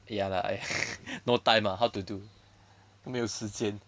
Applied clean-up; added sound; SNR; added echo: none; none; none; none.